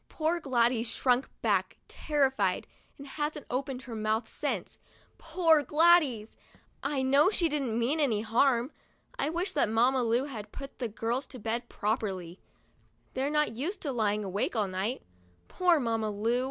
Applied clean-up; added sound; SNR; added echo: none; none; none; none.